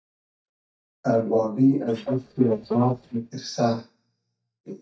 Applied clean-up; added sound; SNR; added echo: neural mask model DeepFilterNet 3.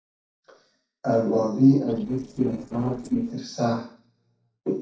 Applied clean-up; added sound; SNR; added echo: neural separator model SepFormer DNS4.